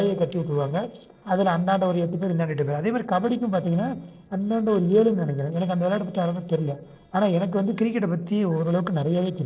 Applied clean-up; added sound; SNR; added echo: neural separator model SepFormer DNS4.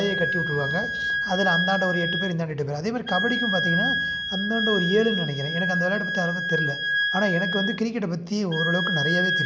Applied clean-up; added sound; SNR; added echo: none; Wind instrument, woodwind instrument; 1 dB; none.